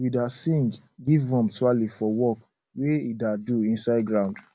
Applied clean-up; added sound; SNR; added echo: none; none; none; none.